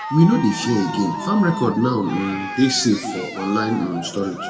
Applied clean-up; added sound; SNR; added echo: none; Cheering; 10 dB; reverberation time 1.3 s.